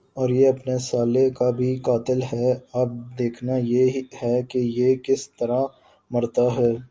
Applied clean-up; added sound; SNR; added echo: none; none; none; none.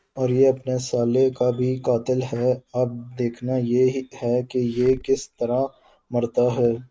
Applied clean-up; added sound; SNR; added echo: neural mask model RNNoise.